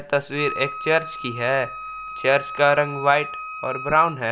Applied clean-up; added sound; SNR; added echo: none; Wind instrument, woodwind instrument; 11 dB; none.